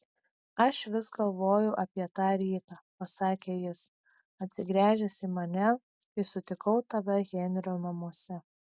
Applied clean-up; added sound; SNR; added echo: none; none; none; none.